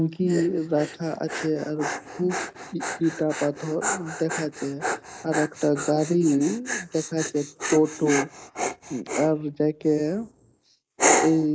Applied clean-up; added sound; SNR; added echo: neural mask model Resemble Enhance denoiser.